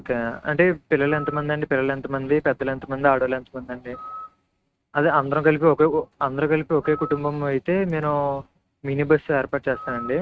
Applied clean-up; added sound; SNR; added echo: neural mask model RNNoise.